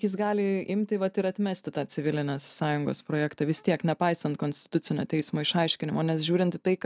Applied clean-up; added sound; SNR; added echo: none; none; none; none.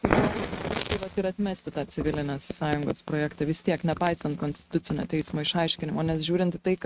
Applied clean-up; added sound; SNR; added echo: neural mask model RNNoise.